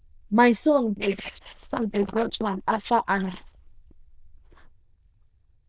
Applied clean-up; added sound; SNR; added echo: neural diffusion model UNIVERSE++.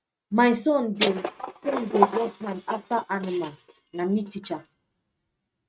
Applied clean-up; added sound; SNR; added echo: neural mask model RNNoise.